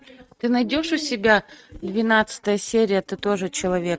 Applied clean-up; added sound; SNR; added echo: neural mask model RNNoise.